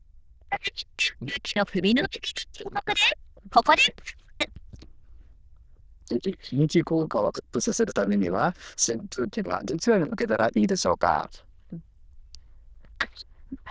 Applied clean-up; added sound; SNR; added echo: neural diffusion model UNIVERSE++.